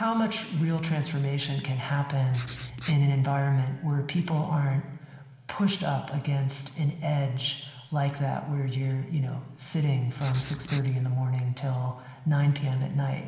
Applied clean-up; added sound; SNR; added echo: none; Writing; 11 dB; reverberation time 1.2 s.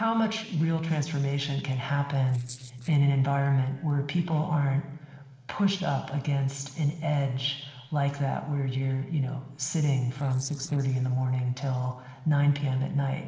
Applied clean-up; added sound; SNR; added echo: neural separator model SepFormer DNS4.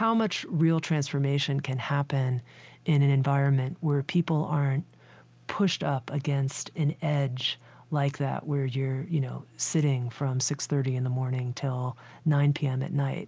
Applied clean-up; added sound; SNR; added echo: none; none; none; none.